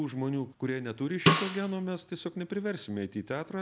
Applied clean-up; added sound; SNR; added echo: none; Snare drum; -3 dB; none.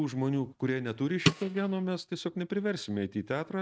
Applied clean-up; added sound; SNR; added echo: neural mask model RNNoise.